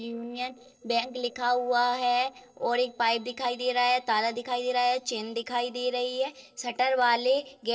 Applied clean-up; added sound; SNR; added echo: neural separator model SepFormer DNS4.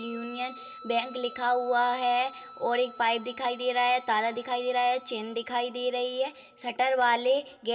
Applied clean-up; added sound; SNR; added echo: none; Guitar; 16 dB; reverberation time 0.2 s.